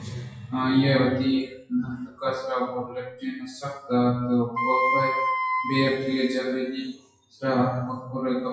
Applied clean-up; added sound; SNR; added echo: classical method WPE with log-MMSE.